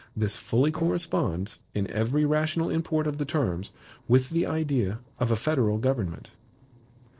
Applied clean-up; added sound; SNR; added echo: neural separator model SepFormer DNS4.